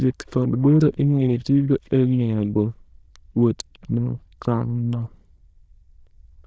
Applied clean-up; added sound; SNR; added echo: neural diffusion model UNIVERSE++.